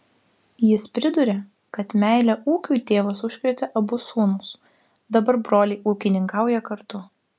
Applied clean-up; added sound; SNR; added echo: none; none; none; none.